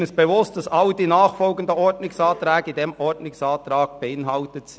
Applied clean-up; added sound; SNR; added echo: none; none; none; none.